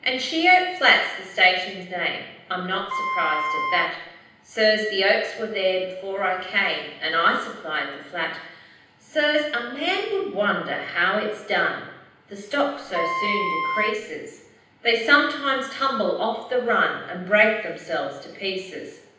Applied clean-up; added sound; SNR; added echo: none; Wind instrument, woodwind instrument; 3 dB; reverberation time 0.9 s.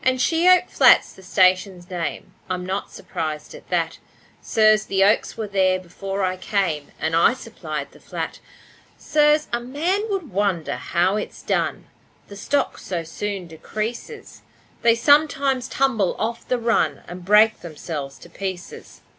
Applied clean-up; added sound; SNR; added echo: none; none; none; none.